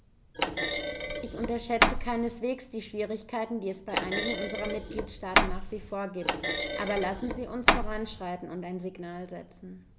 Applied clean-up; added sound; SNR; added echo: none; Thump, thud; -5 dB; none.